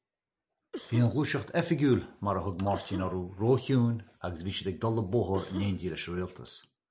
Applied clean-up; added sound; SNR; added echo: neural mask model Resemble Enhance denoiser.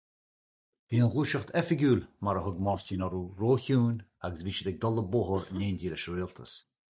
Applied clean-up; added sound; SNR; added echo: neural mask model DeepFilterNet 3.